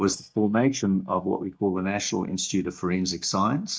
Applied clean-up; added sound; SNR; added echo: neural mask model DeepFilterNet 3.